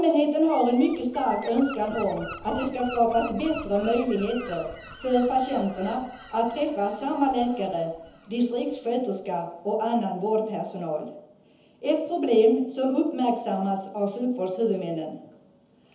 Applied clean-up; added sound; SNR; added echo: none; Gull, seagull; 20 dB; reverberation time 0.8 s.